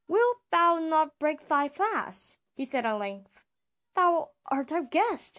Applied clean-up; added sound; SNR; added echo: none; none; none; none.